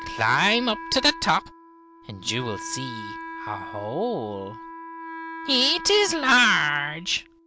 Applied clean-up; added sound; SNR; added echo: none; Wind instrument, woodwind instrument; 12 dB; none.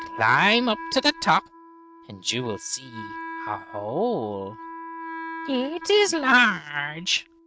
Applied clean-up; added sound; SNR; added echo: neural mask model RNNoise.